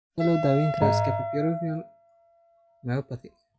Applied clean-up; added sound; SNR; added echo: classical method log-MMSE.